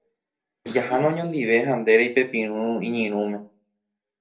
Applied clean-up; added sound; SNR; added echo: neural separator model SepFormer DNS4.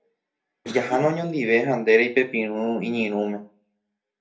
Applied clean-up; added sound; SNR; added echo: none; Cough; 15 dB; reverberation time 0.3 s.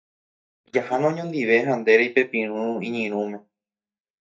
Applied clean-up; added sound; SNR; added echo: neural mask model DeepFilterNet 3.